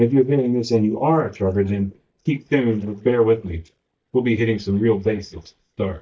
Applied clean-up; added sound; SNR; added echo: neural mask model DeepFilterNet 3.